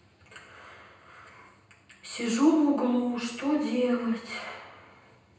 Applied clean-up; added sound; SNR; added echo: none; none; none; reverberation time 0.9 s.